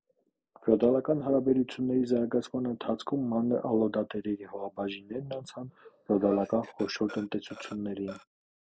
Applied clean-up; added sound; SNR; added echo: neural mask model Resemble Enhance denoiser.